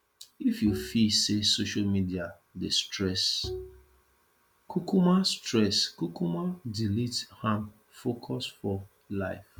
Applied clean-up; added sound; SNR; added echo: none; Bowed string instrument; 12 dB; none.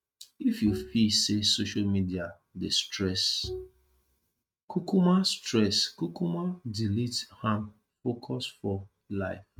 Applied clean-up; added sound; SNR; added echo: neural mask model RNNoise.